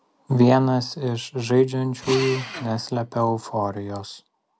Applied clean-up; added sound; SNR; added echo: none; Drill; 13 dB; none.